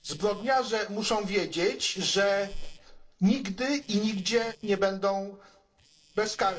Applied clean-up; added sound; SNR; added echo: neural separator model SepFormer DNS4.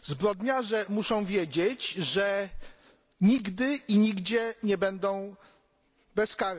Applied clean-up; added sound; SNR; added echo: none; none; none; none.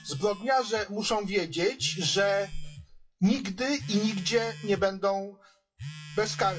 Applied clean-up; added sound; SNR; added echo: classical method WPE with log-MMSE.